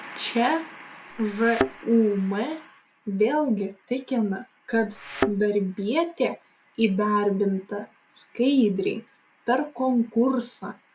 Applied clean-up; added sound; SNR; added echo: none; Thump, thud; 5 dB; none.